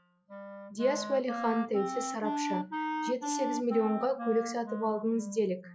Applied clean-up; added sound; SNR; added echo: classical method log-MMSE.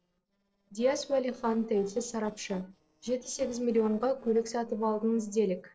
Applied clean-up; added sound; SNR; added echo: neural separator model SepFormer DNS4.